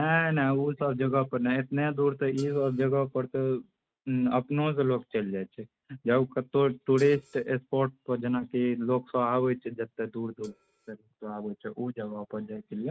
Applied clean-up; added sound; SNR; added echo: neural mask model RNNoise.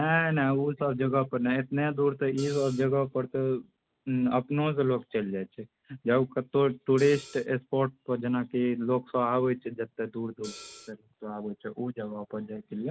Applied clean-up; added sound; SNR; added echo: none; Hi-hat; 16 dB; none.